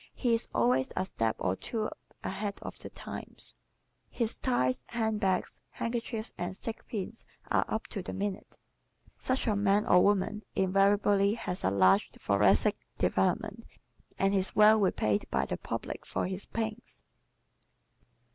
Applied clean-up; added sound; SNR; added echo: none; none; none; none.